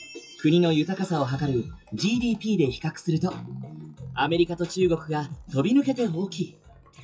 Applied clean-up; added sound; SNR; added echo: classical method WPE with log-MMSE.